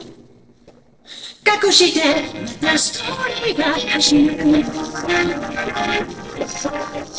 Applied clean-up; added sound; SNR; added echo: neural separator model SepFormer DNS4.